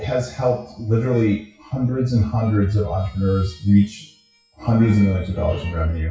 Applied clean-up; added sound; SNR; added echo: classical method WPE with log-MMSE.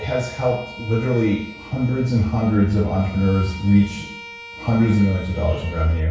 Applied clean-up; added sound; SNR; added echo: none; Bowed string instrument; 18 dB; reverberation time 0.6 s.